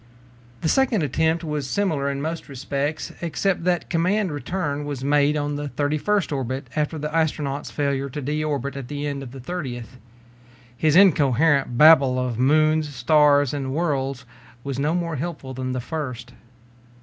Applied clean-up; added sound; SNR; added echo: none; none; none; none.